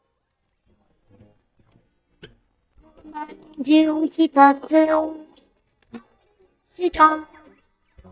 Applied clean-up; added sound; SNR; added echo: neural mask model DeepFilterNet 3.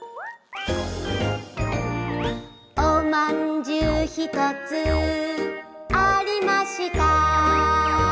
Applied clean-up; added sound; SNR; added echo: none; none; none; none.